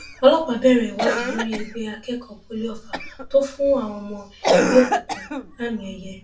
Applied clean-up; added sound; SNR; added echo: none; Cough; 4 dB; reverberation time 0.2 s.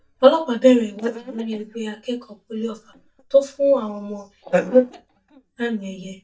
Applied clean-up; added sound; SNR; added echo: neural mask model DeepFilterNet 3.